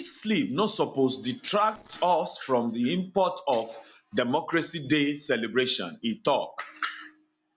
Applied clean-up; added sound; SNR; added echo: neural separator model SepFormer DNS4.